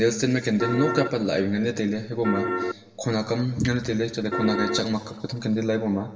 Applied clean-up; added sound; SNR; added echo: none; Piano; 1 dB; reverberation time 2.5 s.